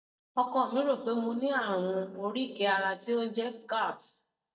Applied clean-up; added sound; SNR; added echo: neural mask model DeepFilterNet 3.